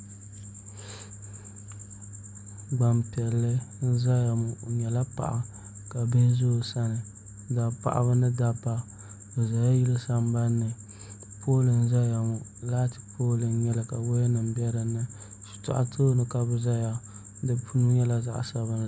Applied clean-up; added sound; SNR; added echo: none; none; none; none.